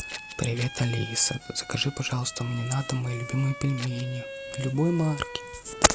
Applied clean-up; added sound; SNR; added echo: none; Scissors + Bowed string instrument; 13 dB; none.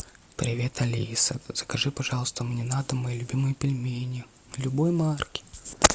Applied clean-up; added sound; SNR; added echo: none; none; none; none.